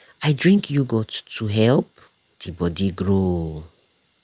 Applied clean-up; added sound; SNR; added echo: none; none; none; none.